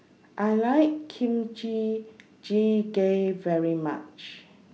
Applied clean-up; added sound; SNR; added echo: none; none; none; none.